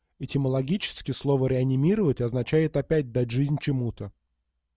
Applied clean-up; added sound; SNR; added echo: none; none; none; none.